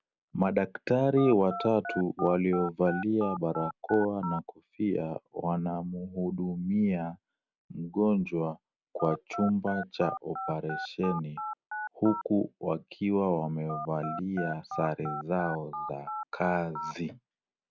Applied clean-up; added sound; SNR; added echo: none; Telephone; 8 dB; none.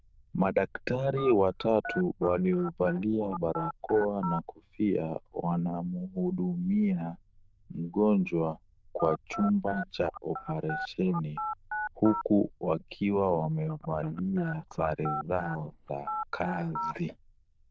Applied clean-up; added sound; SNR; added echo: neural diffusion model UNIVERSE++.